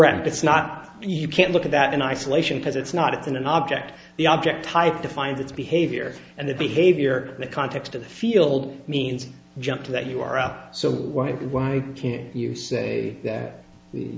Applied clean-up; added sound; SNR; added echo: none; none; none; none.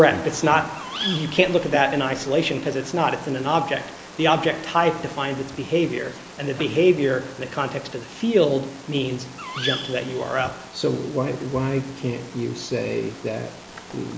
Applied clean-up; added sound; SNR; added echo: none; Bird vocalization, bird call, bird song; 14 dB; none.